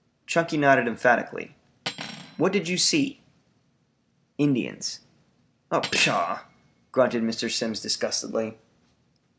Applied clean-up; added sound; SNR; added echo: none; Cutlery, silverware; 15 dB; none.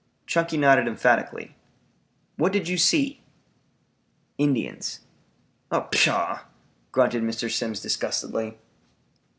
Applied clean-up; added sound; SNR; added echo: none; none; none; none.